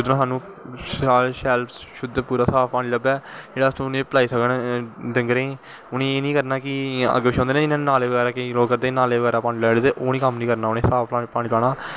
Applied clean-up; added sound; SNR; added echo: none; none; none; none.